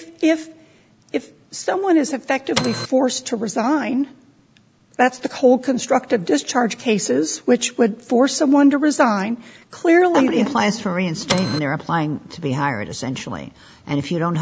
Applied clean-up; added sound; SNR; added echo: none; Printer; 3 dB; none.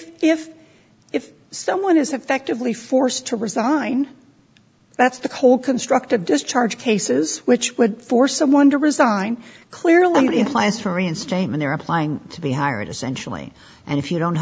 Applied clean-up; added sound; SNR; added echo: none; none; none; none.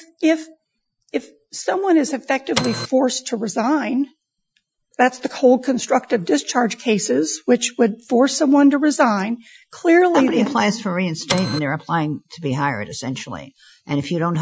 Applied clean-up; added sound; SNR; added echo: classical method Wiener filter.